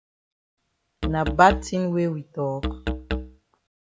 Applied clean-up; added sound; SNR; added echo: none; Musical instrument; 6 dB; none.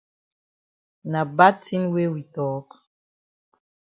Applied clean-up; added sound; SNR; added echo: none; none; none; none.